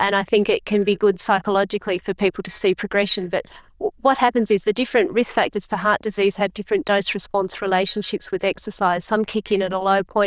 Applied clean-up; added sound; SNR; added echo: neural diffusion model UNIVERSE++.